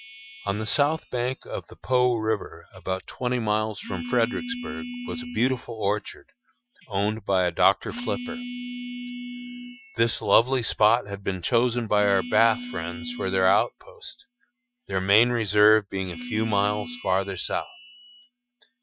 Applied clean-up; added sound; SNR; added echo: classical method Wiener filter.